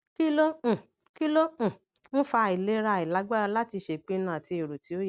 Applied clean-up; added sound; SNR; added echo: none; none; none; none.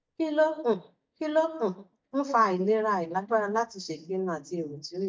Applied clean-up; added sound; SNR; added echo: neural mask model DeepFilterNet 3.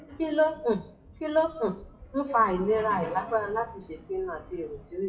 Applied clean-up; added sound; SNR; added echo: classical method WPE with log-MMSE.